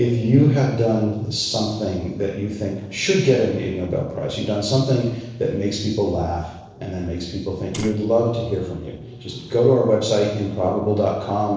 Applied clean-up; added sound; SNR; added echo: neural separator model SepFormer DNS4.